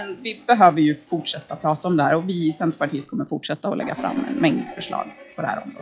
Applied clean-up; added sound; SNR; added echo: classical method log-MMSE.